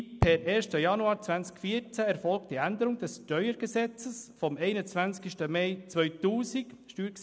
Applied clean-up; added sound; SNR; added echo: none; none; none; none.